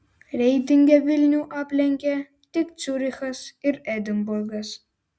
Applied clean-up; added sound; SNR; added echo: none; none; none; none.